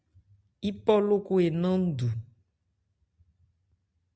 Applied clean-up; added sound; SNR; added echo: none; none; none; none.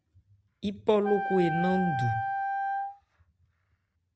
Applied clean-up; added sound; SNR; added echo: none; Wind instrument, woodwind instrument; 2 dB; none.